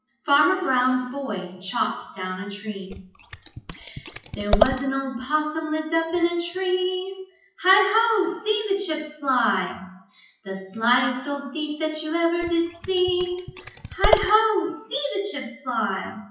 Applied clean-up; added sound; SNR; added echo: classical method WPE with log-MMSE.